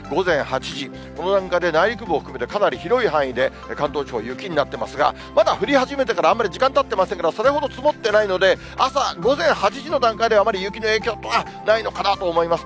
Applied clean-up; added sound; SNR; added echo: none; none; none; none.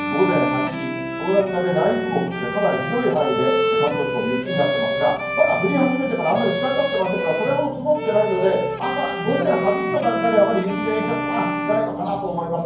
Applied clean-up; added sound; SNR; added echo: none; Bowed string instrument; 4 dB; reverberation time 0.9 s.